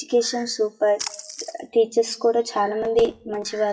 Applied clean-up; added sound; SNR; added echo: classical method WPE with log-MMSE.